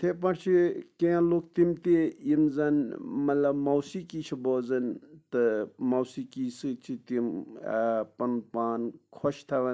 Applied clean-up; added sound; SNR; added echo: none; none; none; none.